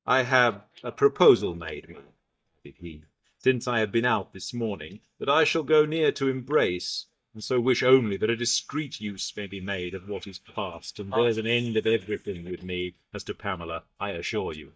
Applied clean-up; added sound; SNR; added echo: neural mask model DeepFilterNet 3.